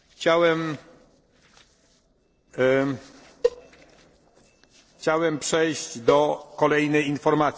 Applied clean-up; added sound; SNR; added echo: neural separator model SepFormer DNS4.